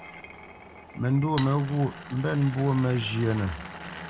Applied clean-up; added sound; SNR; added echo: none; Glass; 14 dB; none.